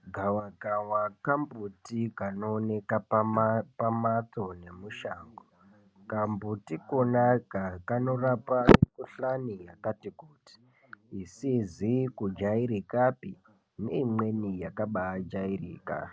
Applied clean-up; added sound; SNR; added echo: none; none; none; none.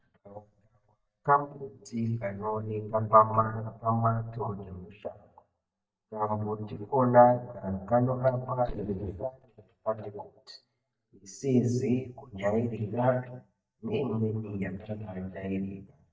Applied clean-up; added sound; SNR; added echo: neural mask model DeepFilterNet 3.